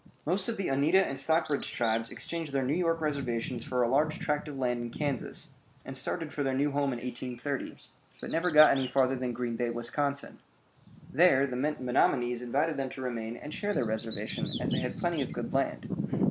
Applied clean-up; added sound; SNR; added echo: none; Bird vocalization, bird call, bird song; 10 dB; none.